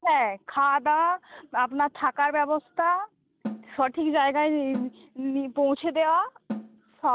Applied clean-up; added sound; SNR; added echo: none; Snare drum; 11 dB; none.